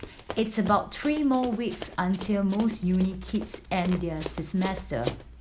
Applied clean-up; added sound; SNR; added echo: none; Run; 12 dB; none.